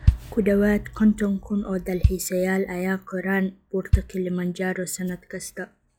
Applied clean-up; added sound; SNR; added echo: classical method log-MMSE.